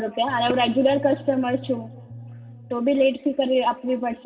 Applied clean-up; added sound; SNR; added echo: none; Bass guitar; 17 dB; reverberation time 2.1 s.